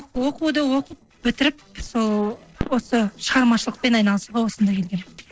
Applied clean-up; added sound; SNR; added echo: neural separator model SepFormer DNS4.